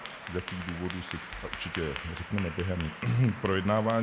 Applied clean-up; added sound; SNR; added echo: none; Applause / Clapping; 11 dB; none.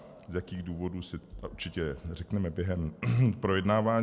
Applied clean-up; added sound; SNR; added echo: none; none; none; none.